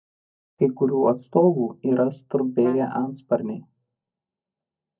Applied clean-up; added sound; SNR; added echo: neural mask model DeepFilterNet 3.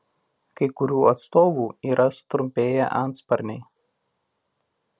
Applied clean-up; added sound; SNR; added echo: none; none; none; none.